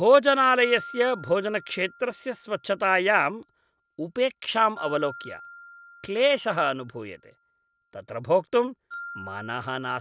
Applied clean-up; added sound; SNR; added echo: none; Glockenspiel; 19 dB; none.